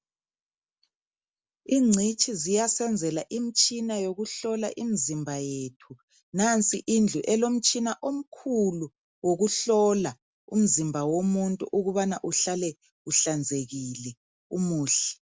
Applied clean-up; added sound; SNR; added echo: none; none; none; none.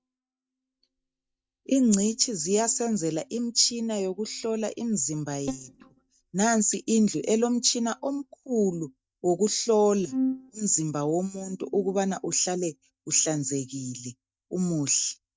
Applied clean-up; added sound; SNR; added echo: neural mask model DeepFilterNet 3.